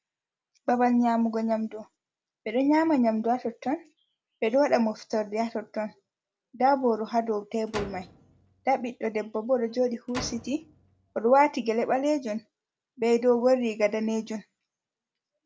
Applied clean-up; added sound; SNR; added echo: none; Slam; 17 dB; none.